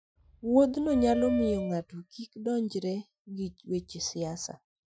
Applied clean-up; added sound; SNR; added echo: classical method Wiener filter.